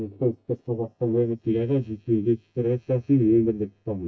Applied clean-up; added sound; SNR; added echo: neural mask model DeepFilterNet 3.